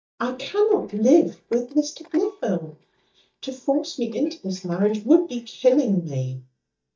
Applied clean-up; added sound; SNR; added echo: neural mask model DeepFilterNet 3.